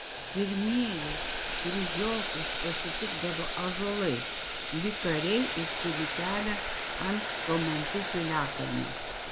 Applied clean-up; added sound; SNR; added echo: none; Boiling; 1 dB; none.